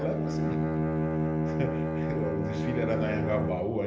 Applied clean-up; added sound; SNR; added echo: none; Bowed string instrument; -4 dB; reverberation time 0.8 s.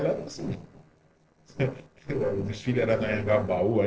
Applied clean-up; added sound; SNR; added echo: neural separator model SepFormer DNS4.